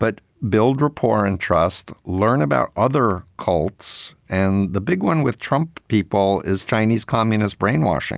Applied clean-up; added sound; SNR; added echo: none; none; none; none.